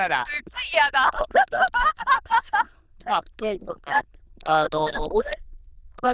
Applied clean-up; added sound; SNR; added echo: neural diffusion model UNIVERSE++.